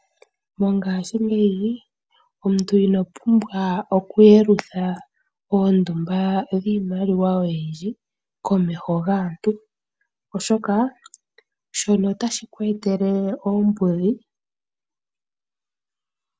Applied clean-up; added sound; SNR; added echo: none; none; none; none.